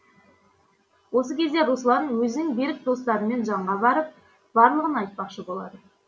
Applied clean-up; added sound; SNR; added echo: none; none; none; none.